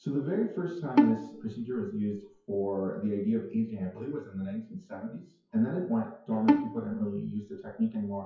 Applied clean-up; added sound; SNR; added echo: classical method WPE with log-MMSE.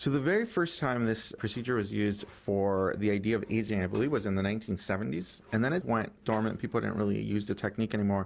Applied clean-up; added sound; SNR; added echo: none; none; none; none.